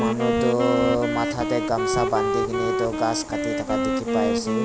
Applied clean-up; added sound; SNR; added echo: none; Wind instrument, woodwind instrument; -2 dB; none.